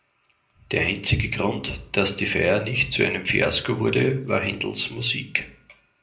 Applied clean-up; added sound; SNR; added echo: none; none; none; reverberation time 0.5 s.